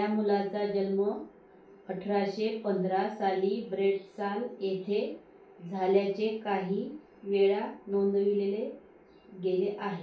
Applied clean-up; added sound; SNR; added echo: none; none; none; reverberation time 0.3 s.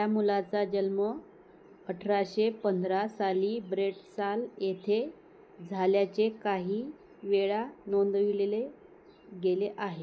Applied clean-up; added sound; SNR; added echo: none; none; none; none.